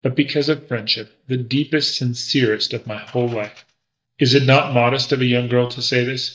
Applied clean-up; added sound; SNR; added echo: neural mask model DeepFilterNet 3.